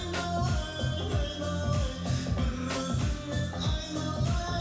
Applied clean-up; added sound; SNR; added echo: none; Snare drum; 16 dB; reverberation time 0.7 s.